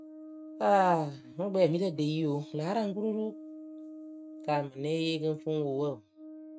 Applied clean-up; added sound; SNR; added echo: neural mask model RNNoise.